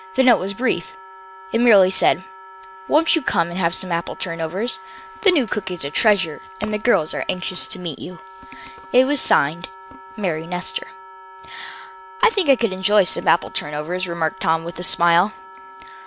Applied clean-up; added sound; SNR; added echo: none; Wind instrument, woodwind instrument; 19 dB; none.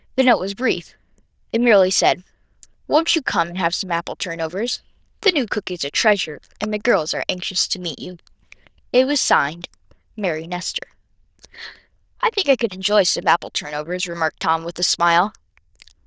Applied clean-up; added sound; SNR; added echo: neural diffusion model UNIVERSE++.